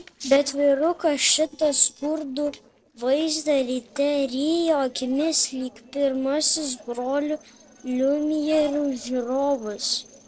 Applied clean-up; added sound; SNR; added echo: neural separator model SepFormer DNS4.